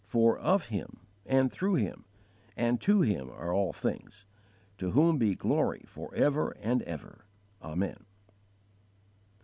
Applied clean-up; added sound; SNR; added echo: none; none; none; none.